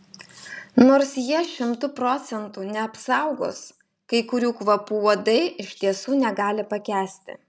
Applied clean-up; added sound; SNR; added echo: none; none; none; none.